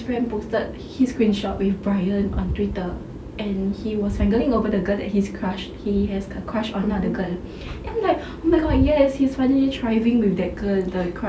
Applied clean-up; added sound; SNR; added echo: none; none; none; none.